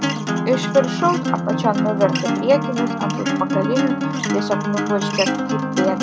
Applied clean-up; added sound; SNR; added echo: none; Acoustic guitar; -1 dB; none.